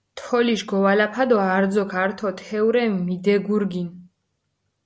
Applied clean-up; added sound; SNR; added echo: none; none; none; none.